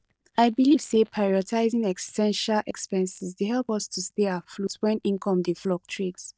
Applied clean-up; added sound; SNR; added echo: neural mask model DeepFilterNet 3.